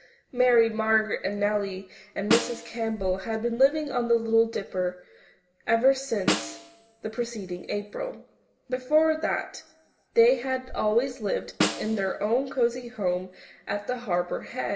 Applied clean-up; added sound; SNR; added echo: none; Snare drum; 7 dB; reverberation time 1.1 s.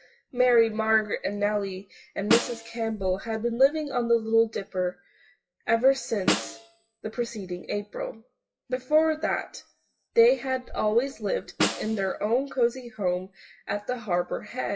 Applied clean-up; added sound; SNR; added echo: classical method WPE with log-MMSE.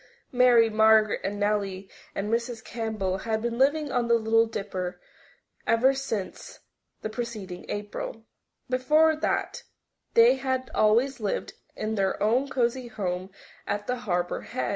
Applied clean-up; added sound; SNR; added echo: none; none; none; none.